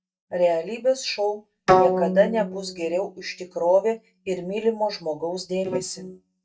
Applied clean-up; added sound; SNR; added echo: neural mask model DeepFilterNet 3.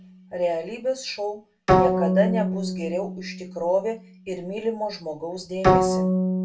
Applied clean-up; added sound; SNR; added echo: none; Bowed string instrument; -3 dB; reverberation time 0.2 s.